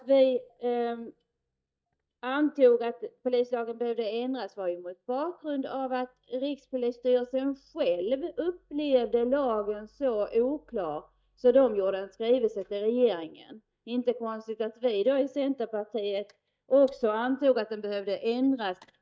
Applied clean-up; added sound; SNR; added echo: neural mask model DeepFilterNet 3.